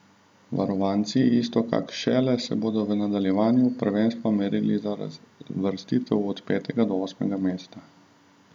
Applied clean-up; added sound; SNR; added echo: none; none; none; none.